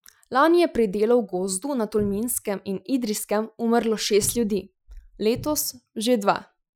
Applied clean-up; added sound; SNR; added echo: classical method Wiener filter.